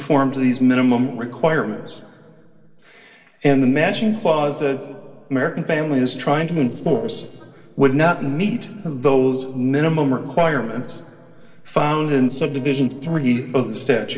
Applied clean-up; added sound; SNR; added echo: neural separator model SepFormer DNS4.